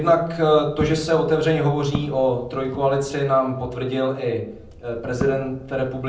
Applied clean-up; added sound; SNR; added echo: none; Walk, footsteps; 15 dB; reverberation time 0.6 s.